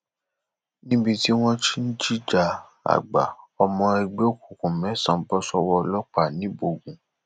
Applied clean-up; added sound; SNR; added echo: none; none; none; none.